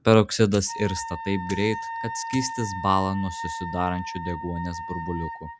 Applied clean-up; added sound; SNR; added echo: none; Wind instrument, woodwind instrument + Coin (dropping); 9 dB; none.